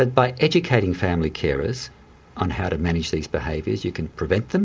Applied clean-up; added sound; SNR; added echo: none; none; none; none.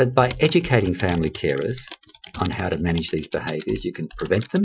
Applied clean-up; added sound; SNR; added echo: classical method Wiener filter.